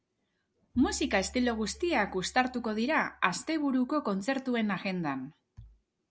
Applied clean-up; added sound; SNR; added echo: none; Bowed string instrument; 20 dB; none.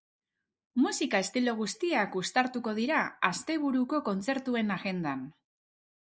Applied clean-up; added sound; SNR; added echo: neural mask model Resemble Enhance denoiser.